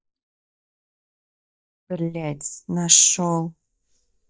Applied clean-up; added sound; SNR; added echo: neural mask model DeepFilterNet 3.